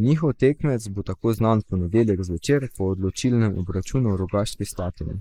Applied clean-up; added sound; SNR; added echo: neural mask model Resemble Enhance denoiser.